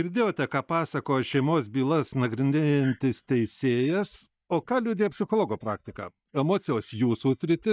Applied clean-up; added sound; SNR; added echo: neural mask model DeepFilterNet 3.